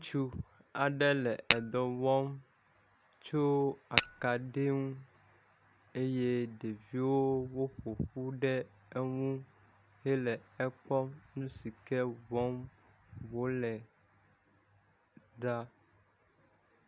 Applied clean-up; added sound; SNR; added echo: none; Tap / Glass; -2 dB; none.